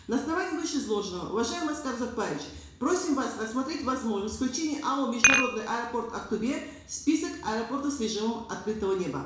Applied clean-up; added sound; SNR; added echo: none; Dishes, pots, and pans; -3 dB; reverberation time 0.7 s.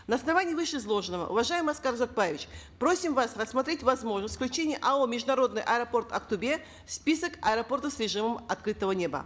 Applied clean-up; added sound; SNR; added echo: none; none; none; none.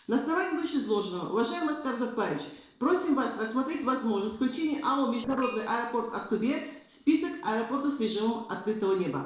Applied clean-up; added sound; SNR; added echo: neural separator model SepFormer DNS4.